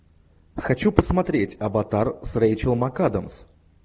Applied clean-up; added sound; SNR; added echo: none; none; none; none.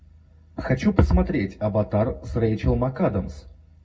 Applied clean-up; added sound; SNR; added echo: none; none; none; reverberation time 0.4 s.